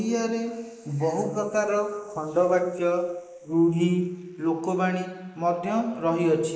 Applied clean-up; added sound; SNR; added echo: neural mask model Resemble Enhance denoiser.